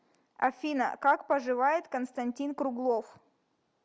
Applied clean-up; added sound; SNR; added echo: none; none; none; none.